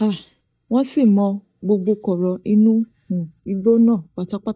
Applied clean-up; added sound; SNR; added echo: neural mask model DeepFilterNet 3.